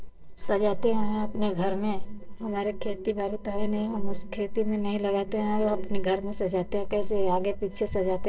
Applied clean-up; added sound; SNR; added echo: neural separator model SepFormer DNS4.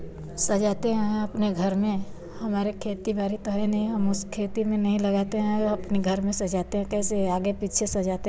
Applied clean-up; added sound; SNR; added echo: none; none; none; none.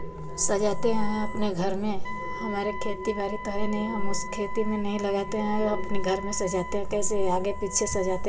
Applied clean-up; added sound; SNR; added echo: none; Wind instrument, woodwind instrument; 14 dB; reverberation time 1.7 s.